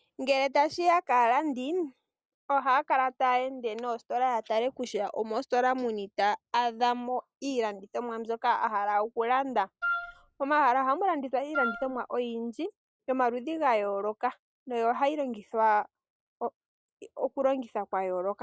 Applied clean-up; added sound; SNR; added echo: none; Wind instrument, woodwind instrument; 5 dB; none.